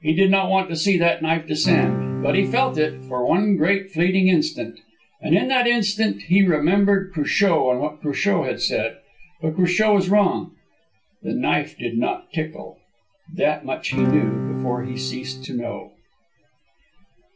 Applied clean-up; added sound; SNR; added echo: none; Acoustic guitar / Strum; 3 dB; reverberation time 0.2 s.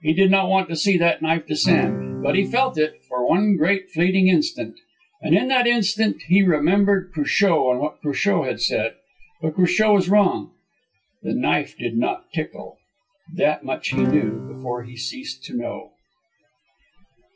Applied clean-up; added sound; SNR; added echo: classical method WPE with log-MMSE.